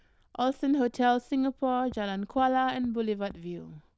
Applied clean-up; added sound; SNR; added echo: neural diffusion model UNIVERSE++.